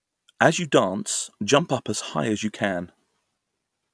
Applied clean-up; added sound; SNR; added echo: none; none; none; none.